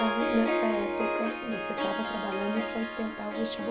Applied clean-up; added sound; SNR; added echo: none; Harp; -1 dB; none.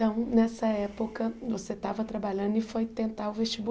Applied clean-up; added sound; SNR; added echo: none; none; none; none.